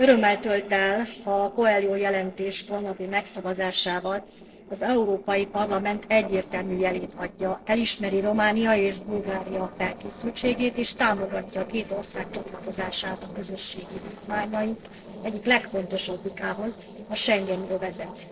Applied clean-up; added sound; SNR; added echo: neural separator model SepFormer DNS4.